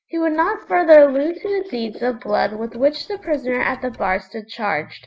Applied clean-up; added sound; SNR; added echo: neural mask model Resemble Enhance denoiser.